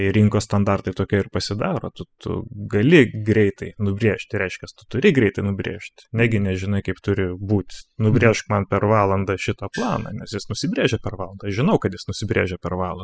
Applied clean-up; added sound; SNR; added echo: classical method spectral subtraction.